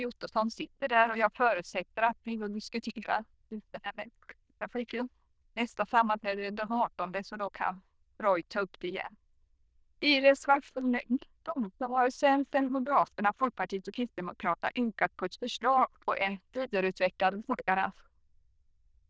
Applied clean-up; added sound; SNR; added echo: neural diffusion model UNIVERSE++.